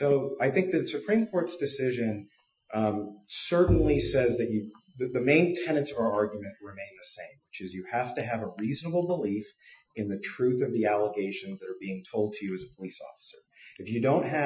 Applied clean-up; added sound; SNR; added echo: classical method Wiener filter.